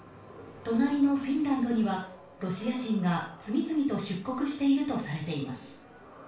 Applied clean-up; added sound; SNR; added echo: none; none; none; reverberation time 0.4 s.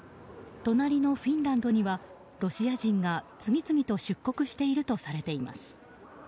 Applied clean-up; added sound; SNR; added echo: none; none; none; none.